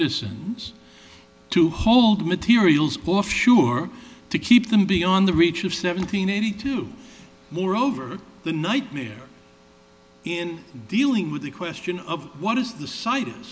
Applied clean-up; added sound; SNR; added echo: none; none; none; none.